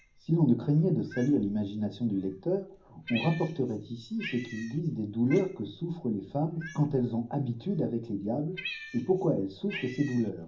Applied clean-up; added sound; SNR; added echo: none; Cat; 17 dB; reverberation time 0.4 s.